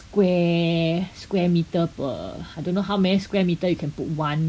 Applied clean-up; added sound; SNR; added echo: none; none; none; none.